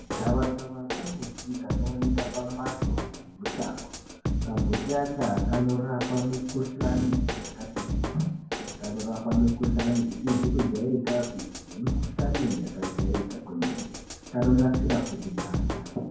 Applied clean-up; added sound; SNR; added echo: none; Drum kit; 2 dB; reverberation time 0.9 s.